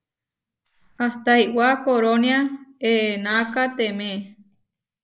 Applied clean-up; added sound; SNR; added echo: neural mask model Resemble Enhance denoiser.